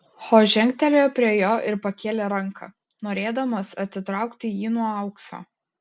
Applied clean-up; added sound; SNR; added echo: none; none; none; none.